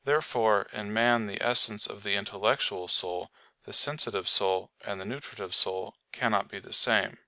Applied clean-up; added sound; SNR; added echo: none; none; none; none.